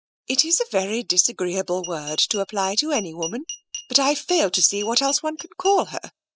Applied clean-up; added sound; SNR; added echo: classical method spectral subtraction.